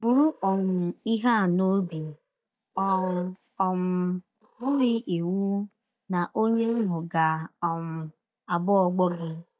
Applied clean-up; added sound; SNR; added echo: neural mask model DeepFilterNet 3.